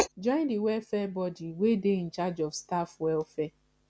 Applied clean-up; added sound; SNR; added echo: none; Writing; 12 dB; none.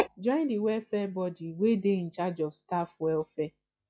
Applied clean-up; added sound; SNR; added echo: classical method log-MMSE.